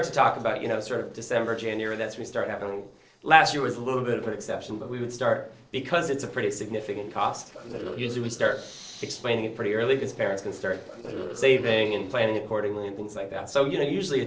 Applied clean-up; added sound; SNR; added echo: neural separator model SepFormer DNS4.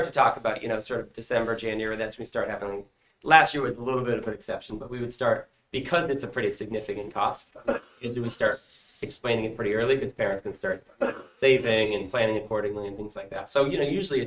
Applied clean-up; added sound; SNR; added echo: neural mask model RNNoise.